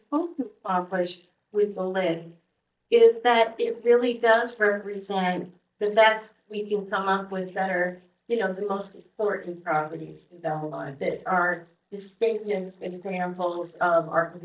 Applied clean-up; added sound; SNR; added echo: neural mask model DeepFilterNet 3.